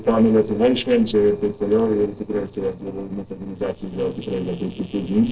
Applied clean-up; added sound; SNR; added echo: neural separator model SepFormer DNS4.